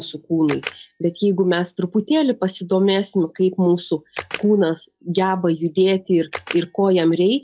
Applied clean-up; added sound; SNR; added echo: classical method log-MMSE.